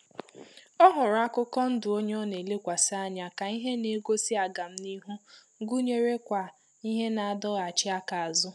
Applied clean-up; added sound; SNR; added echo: none; none; none; none.